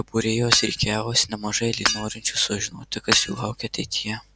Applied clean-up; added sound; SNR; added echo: none; Shatter / Hammer; 5 dB; none.